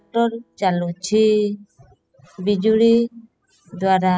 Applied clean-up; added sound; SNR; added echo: classical method spectral subtraction.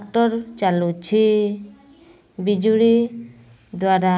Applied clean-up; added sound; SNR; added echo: none; none; none; none.